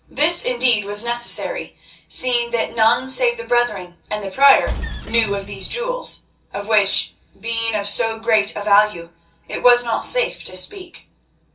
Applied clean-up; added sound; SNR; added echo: none; Engine; 6 dB; reverberation time 0.3 s.